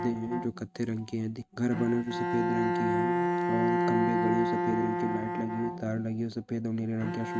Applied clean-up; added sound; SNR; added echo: neural mask model RNNoise.